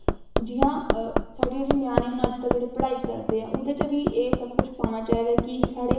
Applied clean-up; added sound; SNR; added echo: none; Hammer; -1 dB; reverberation time 1.1 s.